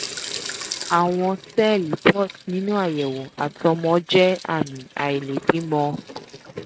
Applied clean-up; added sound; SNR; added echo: neural mask model RNNoise.